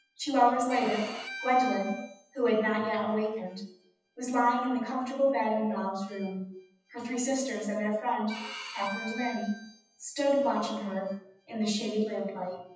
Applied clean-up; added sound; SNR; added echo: classical method WPE with log-MMSE.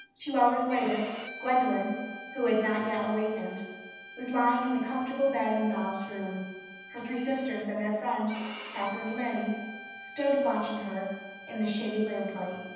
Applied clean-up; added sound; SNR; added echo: none; Bowed string instrument; 15 dB; reverberation time 1.1 s.